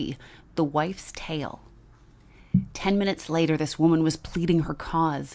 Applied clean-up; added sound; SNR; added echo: none; none; none; none.